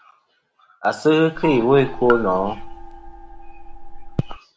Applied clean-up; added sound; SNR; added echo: none; Gong + Raindrop / Drip; 8 dB; none.